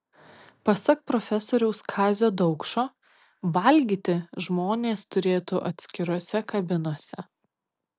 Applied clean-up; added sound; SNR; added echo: none; none; none; none.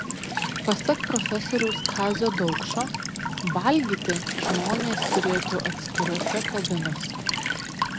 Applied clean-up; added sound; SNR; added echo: none; Walk, footsteps / Stream / Trickle, dribble / Chirp, tweet; 1 dB; none.